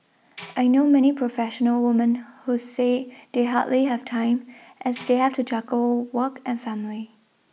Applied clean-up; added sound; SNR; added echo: none; Tambourine; 13 dB; none.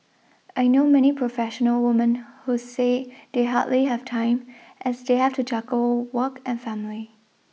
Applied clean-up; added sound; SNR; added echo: none; none; none; none.